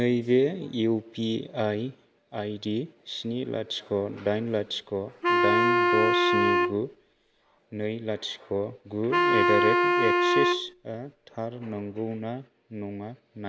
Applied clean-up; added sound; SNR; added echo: none; Wind instrument, woodwind instrument; -5 dB; none.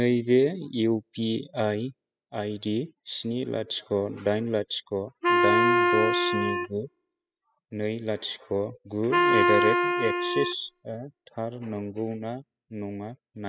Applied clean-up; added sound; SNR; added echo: classical method spectral subtraction.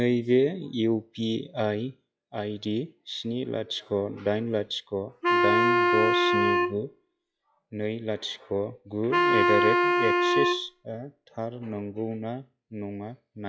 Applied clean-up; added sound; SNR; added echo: classical method log-MMSE.